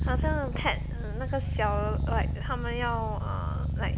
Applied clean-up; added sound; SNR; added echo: none; Purr; -3 dB; none.